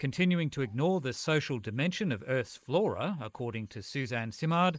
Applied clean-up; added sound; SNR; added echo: neural mask model Resemble Enhance denoiser.